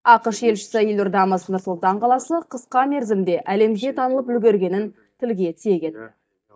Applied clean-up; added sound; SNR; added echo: neural mask model DeepFilterNet 3.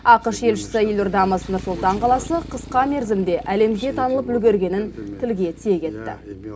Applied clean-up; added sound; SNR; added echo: none; Motorcycle; 17 dB; reverberation time 0.3 s.